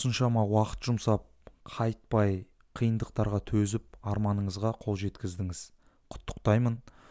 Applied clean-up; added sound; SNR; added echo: none; none; none; none.